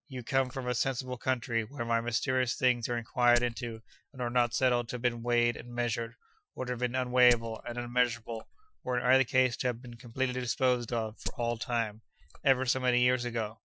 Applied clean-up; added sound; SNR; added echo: classical method Wiener filter.